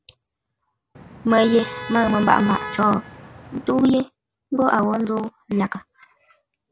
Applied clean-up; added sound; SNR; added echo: none; Motor vehicle (road); 12 dB; none.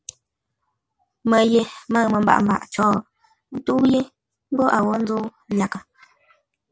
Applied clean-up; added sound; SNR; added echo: none; none; none; none.